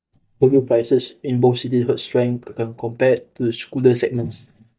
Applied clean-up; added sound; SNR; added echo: neural mask model DeepFilterNet 3.